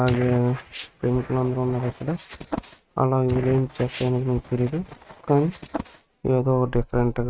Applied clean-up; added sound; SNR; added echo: neural mask model RNNoise.